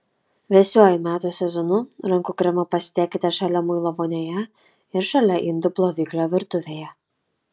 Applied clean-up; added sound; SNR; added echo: none; none; none; none.